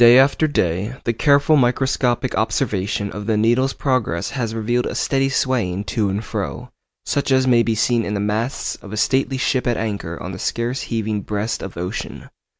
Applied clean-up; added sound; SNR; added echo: none; none; none; none.